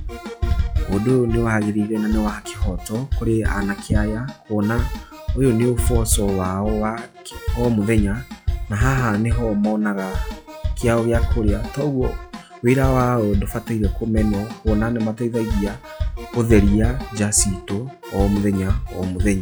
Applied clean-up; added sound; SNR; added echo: classical method log-MMSE.